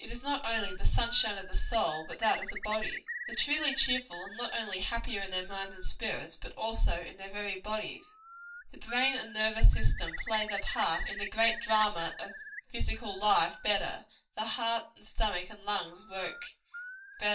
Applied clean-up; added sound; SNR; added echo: none; Bird; 14 dB; reverberation time 0.2 s.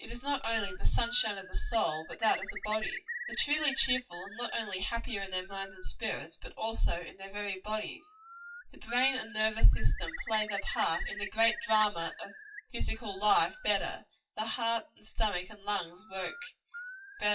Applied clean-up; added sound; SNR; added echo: classical method WPE with log-MMSE.